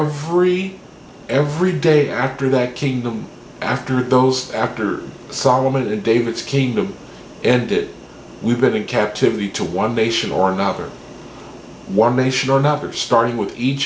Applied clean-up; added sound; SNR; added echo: none; none; none; none.